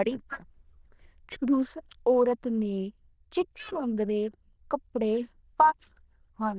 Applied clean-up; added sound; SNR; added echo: neural diffusion model UNIVERSE++.